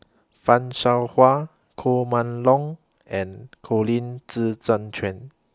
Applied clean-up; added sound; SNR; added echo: none; none; none; none.